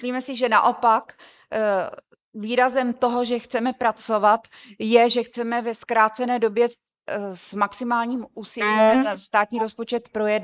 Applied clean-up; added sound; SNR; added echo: neural mask model Resemble Enhance denoiser.